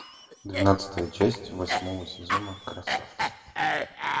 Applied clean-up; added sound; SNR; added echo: none; Cough; 2 dB; reverberation time 1.1 s.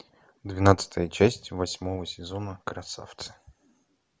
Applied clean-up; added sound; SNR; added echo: none; none; none; none.